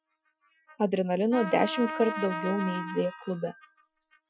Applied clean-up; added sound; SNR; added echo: classical method Wiener filter.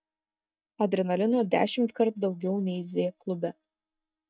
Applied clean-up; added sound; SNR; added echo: neural mask model DeepFilterNet 3.